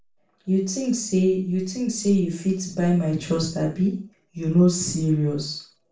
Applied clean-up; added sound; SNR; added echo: none; none; none; reverberation time 0.4 s.